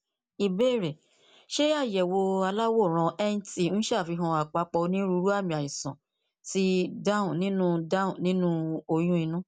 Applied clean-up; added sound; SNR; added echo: none; none; none; none.